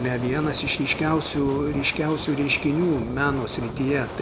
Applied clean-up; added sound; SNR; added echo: none; Fire; 9 dB; none.